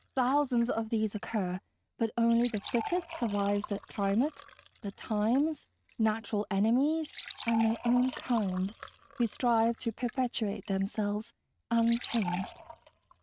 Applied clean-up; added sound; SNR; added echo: neural mask model RNNoise.